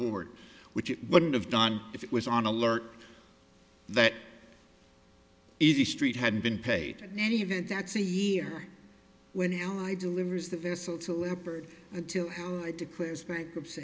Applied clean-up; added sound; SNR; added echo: none; none; none; none.